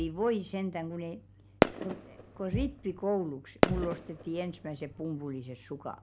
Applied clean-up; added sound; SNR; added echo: none; Fireworks; -2 dB; none.